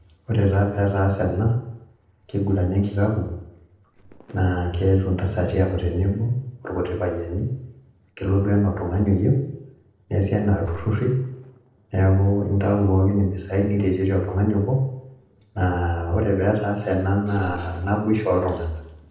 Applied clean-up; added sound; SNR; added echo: neural separator model SepFormer DNS4.